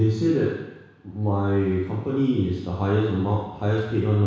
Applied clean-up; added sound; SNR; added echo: none; none; none; reverberation time 1.1 s.